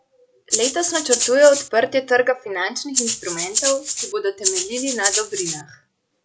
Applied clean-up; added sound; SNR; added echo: none; Rattle (instrument); 1 dB; none.